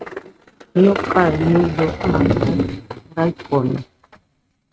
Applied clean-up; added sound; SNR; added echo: neural mask model RNNoise.